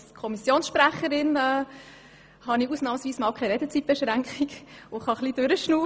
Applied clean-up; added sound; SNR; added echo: none; none; none; none.